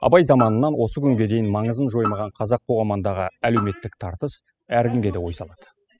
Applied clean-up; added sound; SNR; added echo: classical method spectral subtraction.